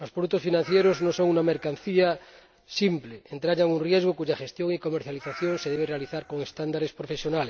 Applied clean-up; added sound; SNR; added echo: none; Meow; 18 dB; none.